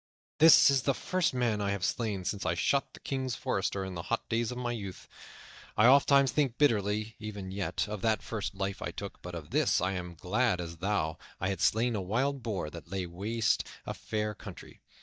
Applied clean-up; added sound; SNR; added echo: neural mask model DeepFilterNet 3.